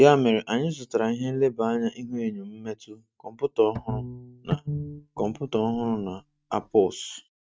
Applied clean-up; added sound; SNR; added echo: neural mask model RNNoise.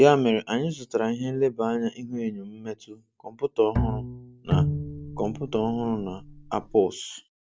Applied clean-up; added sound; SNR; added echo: none; Bowed string instrument + Bowed string instrument; 3 dB; none.